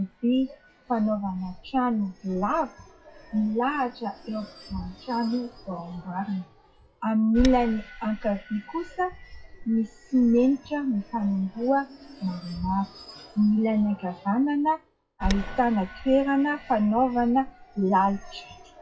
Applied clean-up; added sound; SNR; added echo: classical method WPE with log-MMSE.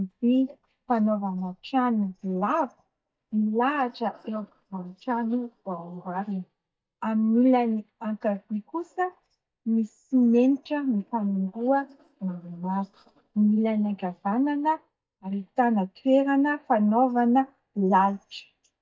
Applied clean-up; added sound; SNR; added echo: neural mask model DeepFilterNet 3.